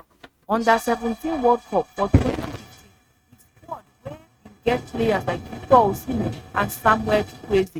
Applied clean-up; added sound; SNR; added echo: neural mask model RNNoise.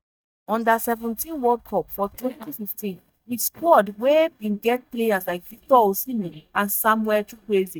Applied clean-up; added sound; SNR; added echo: neural mask model DeepFilterNet 3.